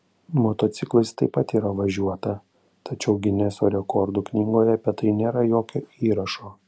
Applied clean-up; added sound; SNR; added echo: none; none; none; none.